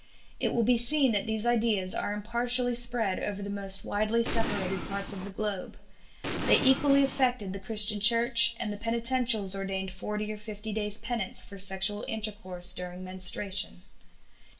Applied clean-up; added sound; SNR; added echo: none; Explosion; 7 dB; reverberation time 0.7 s.